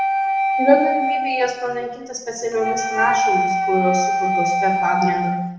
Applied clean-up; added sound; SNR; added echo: none; Wind instrument, woodwind instrument; -2 dB; reverberation time 0.9 s.